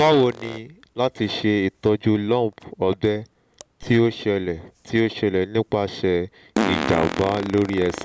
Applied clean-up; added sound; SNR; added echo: none; Fart; 10 dB; none.